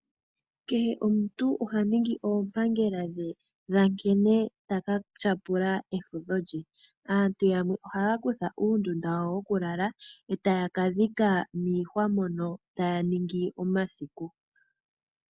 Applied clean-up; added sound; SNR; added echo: none; none; none; none.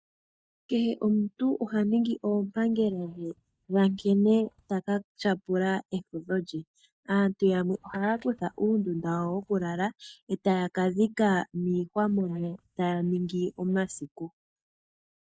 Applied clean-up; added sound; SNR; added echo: neural mask model DeepFilterNet 3.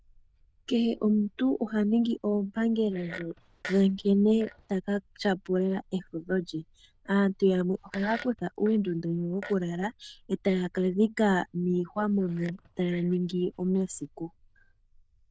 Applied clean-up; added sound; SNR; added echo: neural diffusion model UNIVERSE++.